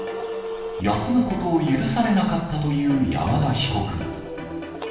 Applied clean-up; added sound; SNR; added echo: none; Telephone; 14 dB; reverberation time 0.9 s.